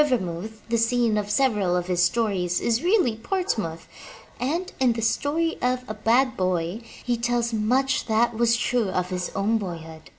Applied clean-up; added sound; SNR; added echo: none; none; none; none.